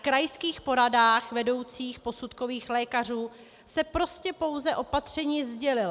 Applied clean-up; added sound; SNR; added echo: none; none; none; none.